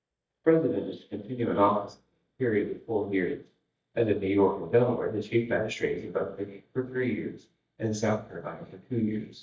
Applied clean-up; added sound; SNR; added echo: neural mask model DeepFilterNet 3.